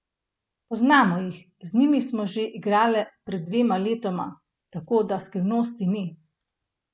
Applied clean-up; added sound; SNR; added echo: none; none; none; none.